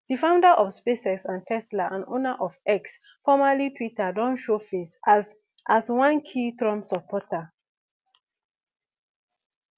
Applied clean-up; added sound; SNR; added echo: none; none; none; none.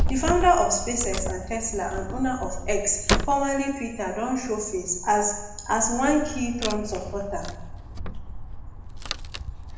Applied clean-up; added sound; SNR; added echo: none; Wood; 4 dB; reverberation time 0.8 s.